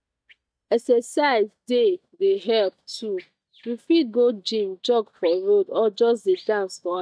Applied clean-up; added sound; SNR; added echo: neural mask model DeepFilterNet 3.